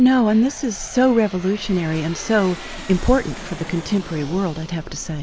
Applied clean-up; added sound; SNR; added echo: none; Aircraft; 17 dB; none.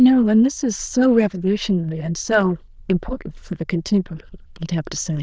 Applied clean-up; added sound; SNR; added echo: neural diffusion model UNIVERSE++.